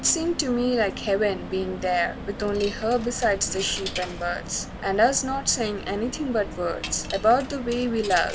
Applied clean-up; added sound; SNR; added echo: none; Coin (dropping); 10 dB; none.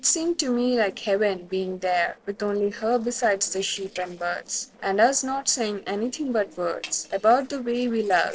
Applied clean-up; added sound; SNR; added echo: neural separator model SepFormer DNS4.